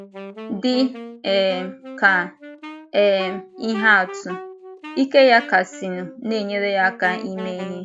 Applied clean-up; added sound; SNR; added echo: none; Wind instrument, woodwind instrument; 15 dB; none.